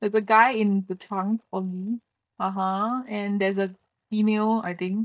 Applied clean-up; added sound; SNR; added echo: neural mask model DeepFilterNet 3.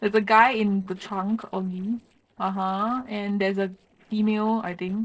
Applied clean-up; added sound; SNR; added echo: neural separator model SepFormer DNS4.